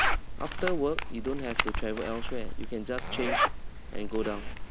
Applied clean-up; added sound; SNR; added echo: none; Zipper (clothing); -4 dB; none.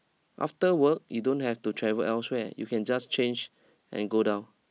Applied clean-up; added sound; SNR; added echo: none; none; none; none.